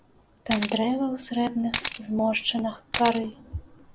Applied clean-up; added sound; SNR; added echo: none; Camera; 1 dB; none.